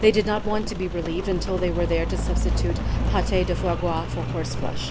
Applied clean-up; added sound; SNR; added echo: none; Rain; 1 dB; none.